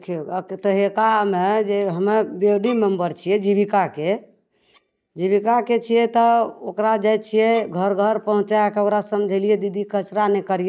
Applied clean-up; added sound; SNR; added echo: neural mask model DeepFilterNet 3.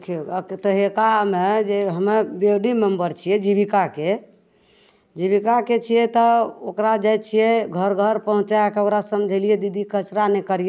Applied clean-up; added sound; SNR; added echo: none; none; none; none.